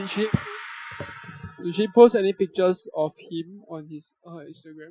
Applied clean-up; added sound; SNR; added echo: classical method Wiener filter.